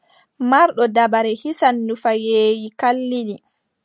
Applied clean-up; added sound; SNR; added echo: none; none; none; none.